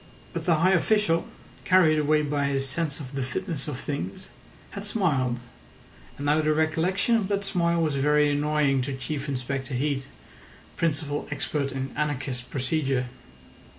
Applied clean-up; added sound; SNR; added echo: none; none; none; none.